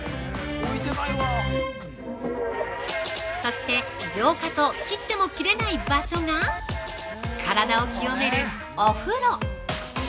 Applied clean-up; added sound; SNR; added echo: none; Clock; 19 dB; none.